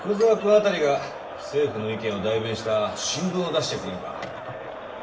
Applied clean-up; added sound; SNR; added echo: none; Crowd; 11 dB; reverberation time 0.7 s.